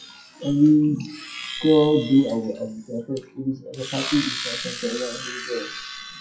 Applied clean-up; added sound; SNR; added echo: classical method WPE with log-MMSE.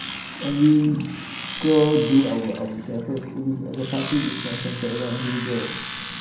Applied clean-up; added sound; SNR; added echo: none; Domestic sounds, home sounds; 10 dB; reverberation time 0.6 s.